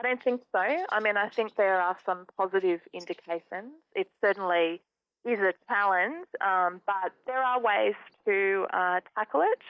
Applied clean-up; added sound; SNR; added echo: neural mask model DeepFilterNet 3.